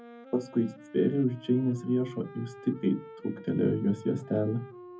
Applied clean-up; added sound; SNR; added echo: none; Wind instrument, woodwind instrument; 18 dB; reverberation time 0.3 s.